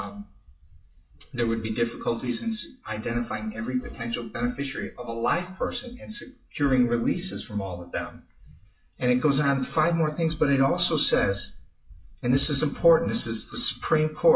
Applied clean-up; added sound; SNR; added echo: classical method WPE with log-MMSE.